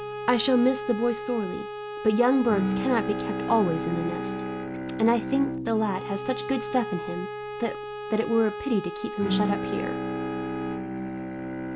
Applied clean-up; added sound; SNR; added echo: none; Bowed string instrument + Bowed string instrument; 4 dB; none.